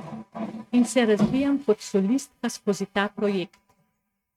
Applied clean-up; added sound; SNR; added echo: neural mask model RNNoise.